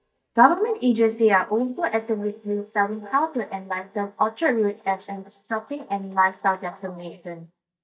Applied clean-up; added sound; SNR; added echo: neural mask model DeepFilterNet 3.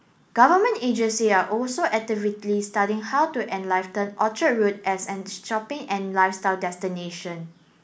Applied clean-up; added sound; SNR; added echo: none; none; none; none.